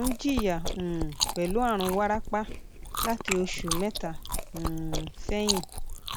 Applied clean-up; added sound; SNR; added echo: none; Chewing, mastication; 2 dB; none.